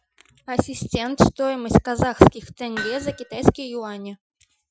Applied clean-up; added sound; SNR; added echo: classical method Wiener filter.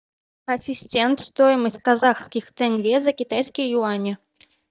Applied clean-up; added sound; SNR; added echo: neural mask model DeepFilterNet 3.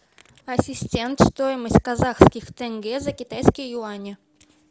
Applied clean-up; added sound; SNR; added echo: none; none; none; none.